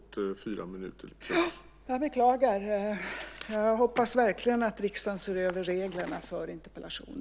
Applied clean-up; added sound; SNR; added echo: none; none; none; none.